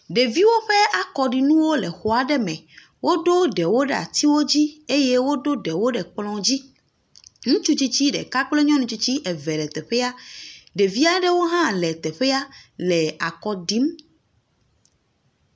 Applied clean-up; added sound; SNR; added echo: none; none; none; none.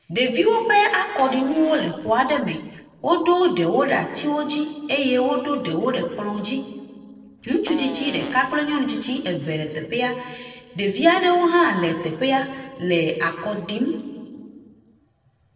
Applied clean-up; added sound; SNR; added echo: neural separator model SepFormer DNS4.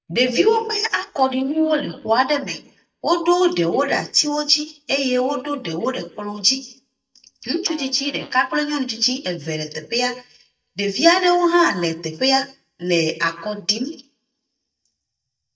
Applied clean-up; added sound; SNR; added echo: neural mask model DeepFilterNet 3.